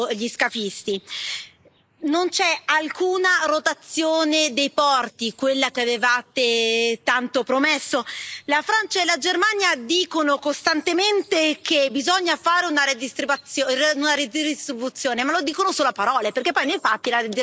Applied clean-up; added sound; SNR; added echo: neural mask model Resemble Enhance denoiser.